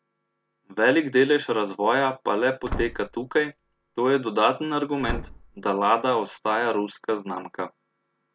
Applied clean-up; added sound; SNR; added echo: none; Slam / Wood; 11 dB; none.